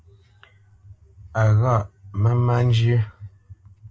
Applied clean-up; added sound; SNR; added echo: none; none; none; none.